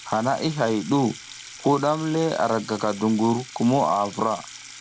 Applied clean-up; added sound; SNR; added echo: none; Sink (filling or washing) / Water tap, faucet; 18 dB; none.